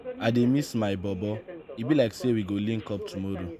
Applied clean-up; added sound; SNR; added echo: none; Subway, metro, underground; 14 dB; none.